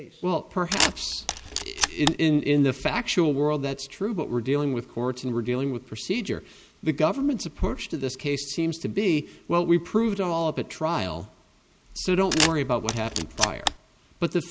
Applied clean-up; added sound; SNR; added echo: none; Camera; 2 dB; none.